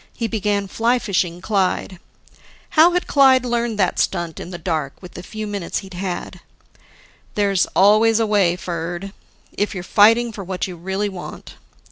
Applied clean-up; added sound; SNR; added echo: none; none; none; none.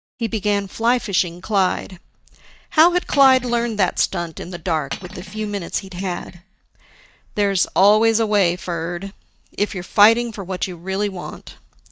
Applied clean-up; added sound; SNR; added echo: neural mask model DeepFilterNet 3.